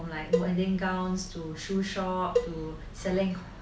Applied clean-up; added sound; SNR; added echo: none; Cowbell; 4 dB; none.